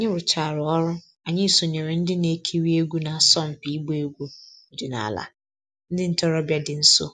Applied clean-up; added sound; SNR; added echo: none; none; none; none.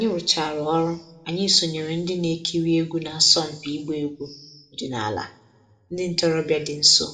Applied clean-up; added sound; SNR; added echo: none; none; none; reverberation time 0.7 s.